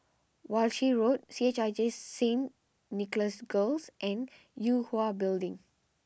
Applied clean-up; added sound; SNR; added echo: none; none; none; none.